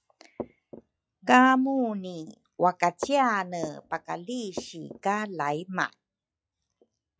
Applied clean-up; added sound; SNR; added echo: classical method log-MMSE.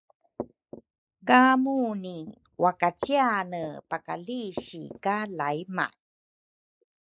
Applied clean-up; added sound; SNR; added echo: neural mask model Resemble Enhance denoiser.